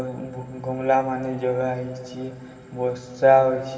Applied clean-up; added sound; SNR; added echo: none; none; none; reverberation time 2.4 s.